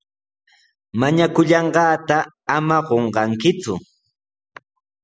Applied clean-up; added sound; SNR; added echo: none; none; none; none.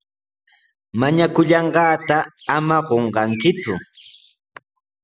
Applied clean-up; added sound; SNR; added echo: none; Bird; 16 dB; none.